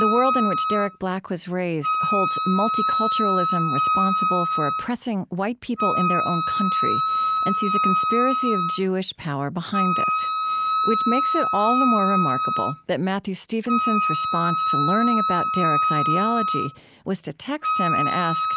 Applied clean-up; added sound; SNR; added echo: none; Wind instrument, woodwind instrument; -2 dB; none.